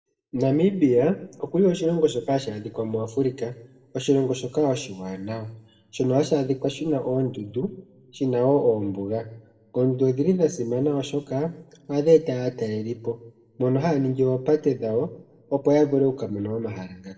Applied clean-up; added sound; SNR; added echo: none; none; none; reverberation time 0.7 s.